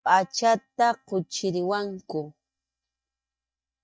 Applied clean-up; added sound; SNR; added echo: neural mask model DeepFilterNet 3.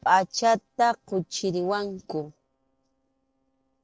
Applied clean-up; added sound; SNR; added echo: neural separator model SepFormer DNS4.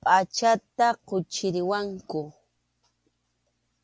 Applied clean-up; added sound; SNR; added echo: none; none; none; none.